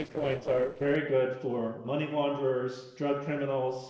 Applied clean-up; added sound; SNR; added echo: neural separator model SepFormer DNS4.